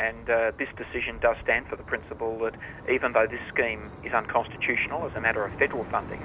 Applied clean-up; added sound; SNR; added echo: none; Chirp, tweet; 14 dB; none.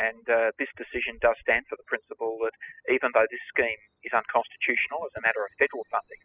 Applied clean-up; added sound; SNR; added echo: classical method spectral subtraction.